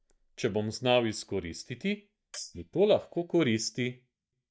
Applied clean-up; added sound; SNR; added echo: neural mask model DeepFilterNet 3.